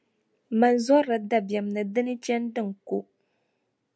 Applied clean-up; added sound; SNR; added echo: none; none; none; none.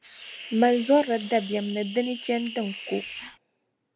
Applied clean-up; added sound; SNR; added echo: none; Hiss; 13 dB; none.